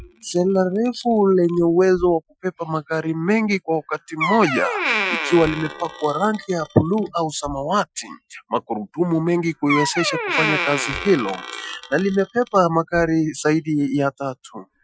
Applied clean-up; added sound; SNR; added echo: classical method Wiener filter.